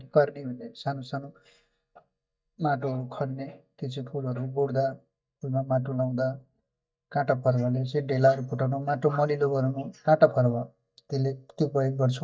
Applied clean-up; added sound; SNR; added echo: neural mask model DeepFilterNet 3.